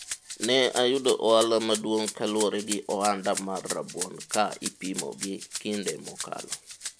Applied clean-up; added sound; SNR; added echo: none; Rattle (instrument); 8 dB; none.